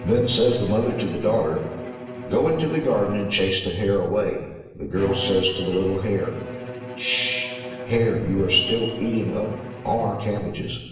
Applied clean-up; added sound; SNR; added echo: none; Bowed string instrument; 12 dB; reverberation time 1.0 s.